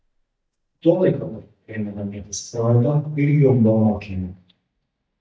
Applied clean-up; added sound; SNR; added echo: neural mask model DeepFilterNet 3.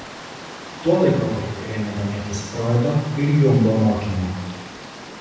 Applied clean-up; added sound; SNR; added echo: none; Water; 14 dB; reverberation time 1.1 s.